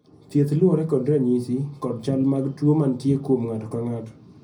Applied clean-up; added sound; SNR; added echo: none; none; none; reverberation time 0.4 s.